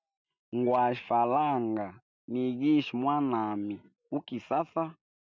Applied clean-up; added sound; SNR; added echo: none; none; none; none.